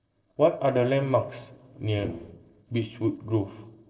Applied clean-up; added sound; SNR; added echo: neural separator model SepFormer DNS4.